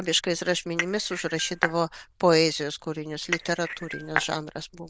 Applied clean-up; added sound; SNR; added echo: neural diffusion model UNIVERSE++.